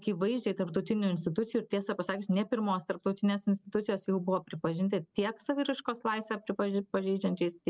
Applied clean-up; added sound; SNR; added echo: none; none; none; none.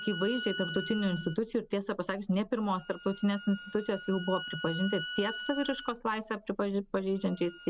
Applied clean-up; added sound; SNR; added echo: none; Bowed string instrument; 11 dB; none.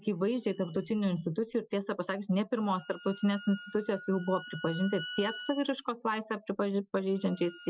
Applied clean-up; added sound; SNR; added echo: classical method Wiener filter.